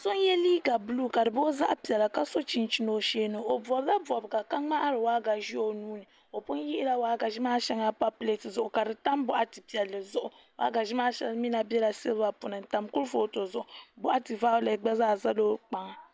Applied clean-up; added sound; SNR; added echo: none; none; none; none.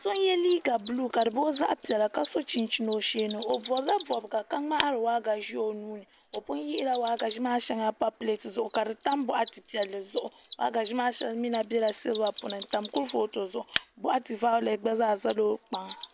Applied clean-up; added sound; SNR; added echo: none; Mechanisms; 13 dB; none.